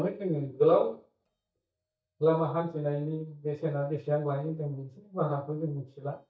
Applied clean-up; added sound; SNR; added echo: neural mask model DeepFilterNet 3.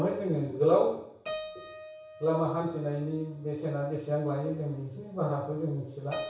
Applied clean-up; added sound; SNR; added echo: none; Keyboard (musical); 15 dB; reverberation time 0.6 s.